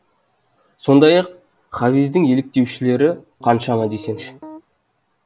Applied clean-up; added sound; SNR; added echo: none; Piano; 20 dB; none.